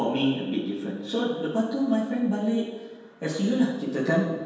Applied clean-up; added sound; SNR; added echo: none; none; none; reverberation time 1.2 s.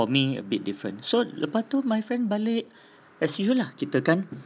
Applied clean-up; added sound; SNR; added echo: none; none; none; none.